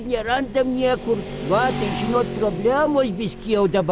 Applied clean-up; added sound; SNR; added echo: none; Motorcycle / Traffic noise, roadway noise; 10 dB; none.